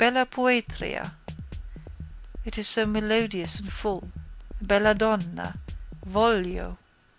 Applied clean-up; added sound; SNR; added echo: none; Drum kit; 12 dB; none.